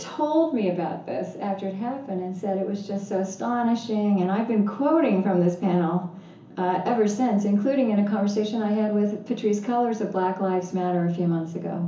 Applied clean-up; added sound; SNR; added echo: none; none; none; reverberation time 0.7 s.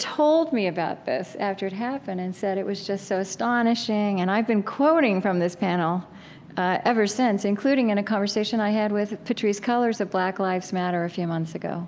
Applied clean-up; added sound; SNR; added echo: none; none; none; none.